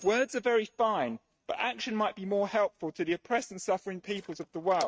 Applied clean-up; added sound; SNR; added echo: neural mask model RNNoise.